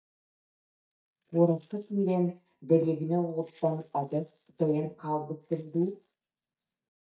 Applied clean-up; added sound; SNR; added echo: neural mask model DeepFilterNet 3.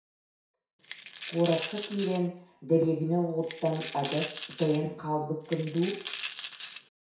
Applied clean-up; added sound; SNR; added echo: none; Coin (dropping); 10 dB; reverberation time 0.6 s.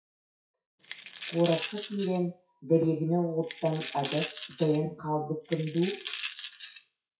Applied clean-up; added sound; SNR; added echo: classical method WPE with log-MMSE.